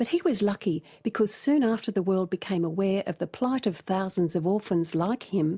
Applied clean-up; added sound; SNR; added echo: none; none; none; none.